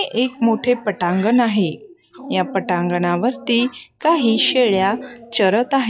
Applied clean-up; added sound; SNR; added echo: classical method log-MMSE.